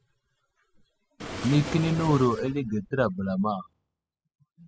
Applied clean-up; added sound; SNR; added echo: classical method spectral subtraction.